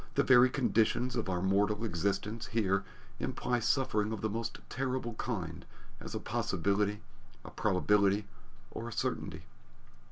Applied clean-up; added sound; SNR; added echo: none; none; none; none.